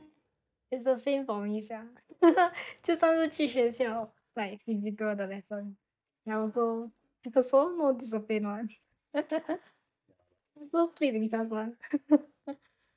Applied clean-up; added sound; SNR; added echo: neural mask model DeepFilterNet 3.